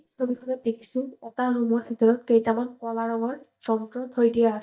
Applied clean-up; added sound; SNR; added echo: neural mask model DeepFilterNet 3.